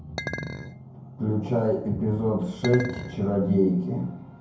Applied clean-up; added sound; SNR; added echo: none; Chink, clink; 11 dB; reverberation time 0.9 s.